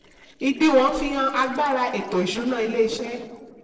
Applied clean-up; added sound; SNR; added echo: neural separator model SepFormer DNS4.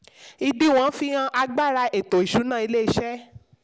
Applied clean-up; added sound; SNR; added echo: none; none; none; none.